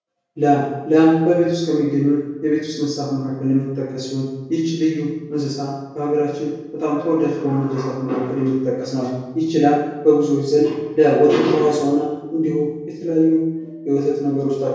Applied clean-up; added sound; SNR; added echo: none; none; none; reverberation time 1.0 s.